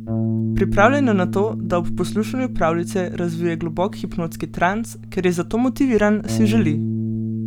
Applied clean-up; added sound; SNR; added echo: none; Bass guitar; 5 dB; none.